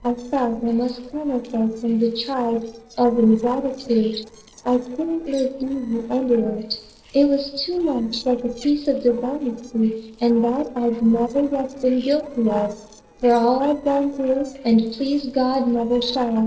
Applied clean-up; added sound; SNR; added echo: neural separator model SepFormer DNS4.